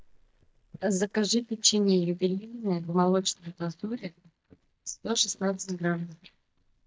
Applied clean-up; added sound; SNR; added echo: neural mask model DeepFilterNet 3.